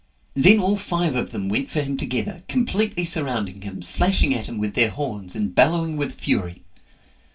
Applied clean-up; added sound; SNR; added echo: none; none; none; reverberation time 0.2 s.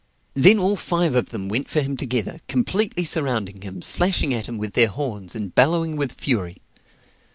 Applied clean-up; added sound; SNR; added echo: none; none; none; none.